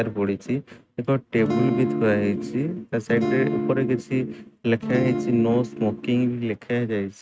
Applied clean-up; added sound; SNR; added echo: neural mask model RNNoise.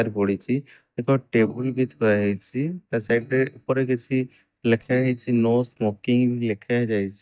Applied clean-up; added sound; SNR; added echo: neural mask model DeepFilterNet 3.